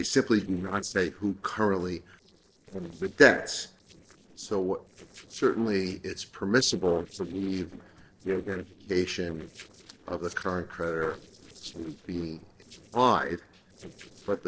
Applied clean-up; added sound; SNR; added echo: neural separator model SepFormer DNS4.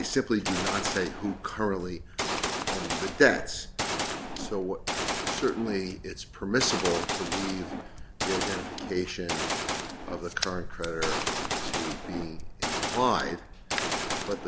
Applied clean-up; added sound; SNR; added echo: none; Gunshot, gunfire; 2 dB; none.